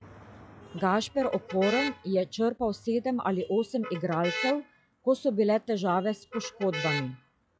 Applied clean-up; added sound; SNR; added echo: classical method log-MMSE.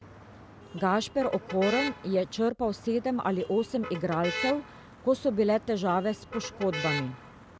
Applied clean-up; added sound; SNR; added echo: none; Motor vehicle (road); 10 dB; none.